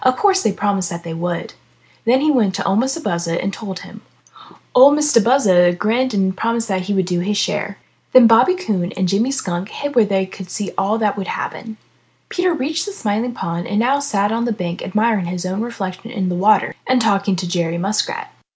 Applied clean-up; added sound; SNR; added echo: none; none; none; none.